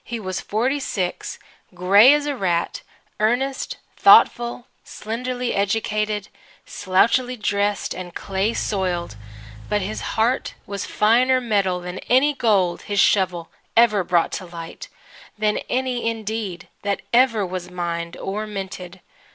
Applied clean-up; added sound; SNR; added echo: none; Engine / Car; 17 dB; none.